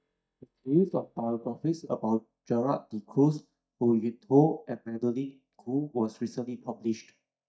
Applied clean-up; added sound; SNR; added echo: neural mask model DeepFilterNet 3.